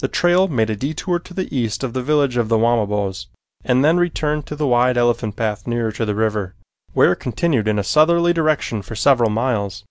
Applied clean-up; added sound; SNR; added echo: none; Bass drum; 12 dB; none.